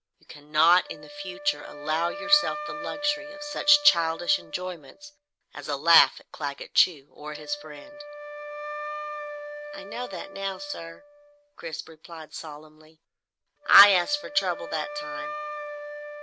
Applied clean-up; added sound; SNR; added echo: none; Wind instrument, woodwind instrument; 10 dB; none.